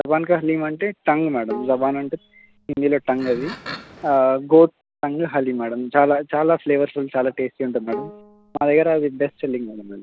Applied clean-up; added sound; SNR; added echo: none; Bowed string instrument + Livestock, farm animals, working animals; 16 dB; none.